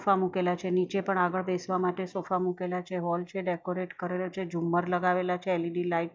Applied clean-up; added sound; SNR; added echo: neural mask model DeepFilterNet 3.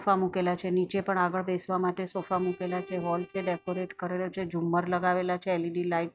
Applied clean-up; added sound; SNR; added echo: neural mask model RNNoise.